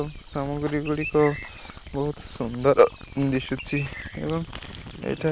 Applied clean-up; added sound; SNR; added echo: none; Gurgling / Liquid; 18 dB; none.